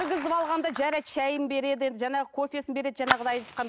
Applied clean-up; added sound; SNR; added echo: none; Fire; 9 dB; none.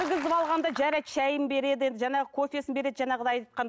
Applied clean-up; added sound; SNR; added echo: none; none; none; none.